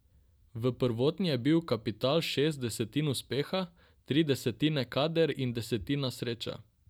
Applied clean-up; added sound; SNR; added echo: none; none; none; none.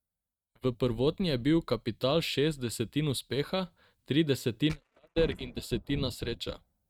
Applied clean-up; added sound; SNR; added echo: neural mask model RNNoise.